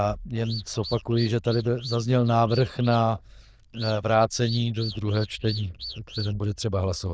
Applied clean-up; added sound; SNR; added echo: neural diffusion model UNIVERSE++.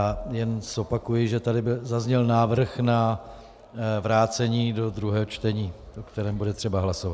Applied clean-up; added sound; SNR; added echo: none; none; none; none.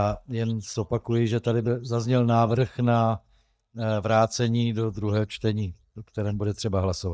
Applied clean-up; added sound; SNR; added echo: neural mask model DeepFilterNet 3.